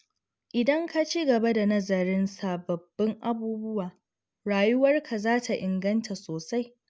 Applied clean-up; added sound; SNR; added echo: none; none; none; none.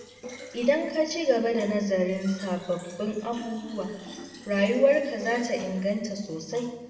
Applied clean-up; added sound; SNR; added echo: none; Fill (with liquid); 18 dB; reverberation time 1.2 s.